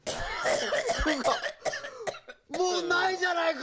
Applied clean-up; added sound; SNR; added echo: none; Cough; 2 dB; none.